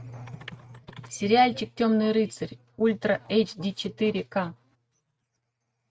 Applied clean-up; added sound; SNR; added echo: neural mask model RNNoise.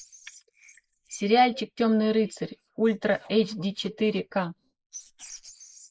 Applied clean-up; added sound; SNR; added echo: neural mask model Resemble Enhance denoiser.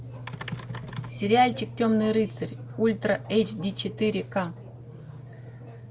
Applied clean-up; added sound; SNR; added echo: none; none; none; none.